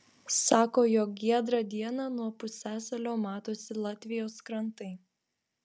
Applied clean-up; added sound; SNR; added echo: none; none; none; none.